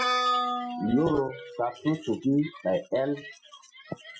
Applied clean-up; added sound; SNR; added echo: classical method Wiener filter.